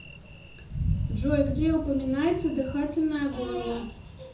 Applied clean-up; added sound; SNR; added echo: none; Thunder; 5 dB; reverberation time 0.5 s.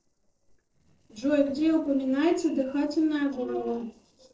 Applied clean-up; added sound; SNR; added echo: neural separator model SepFormer DNS4.